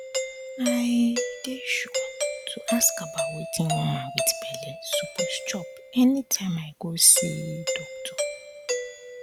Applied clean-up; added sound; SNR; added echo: none; Doorbell; 5 dB; none.